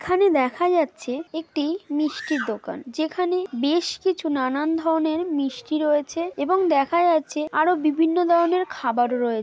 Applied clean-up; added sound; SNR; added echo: none; none; none; none.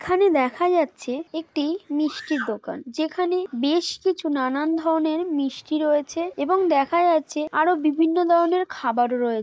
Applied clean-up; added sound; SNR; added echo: neural mask model Resemble Enhance denoiser.